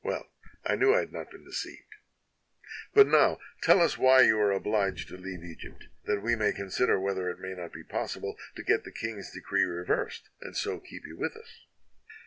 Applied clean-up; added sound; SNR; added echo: none; none; none; none.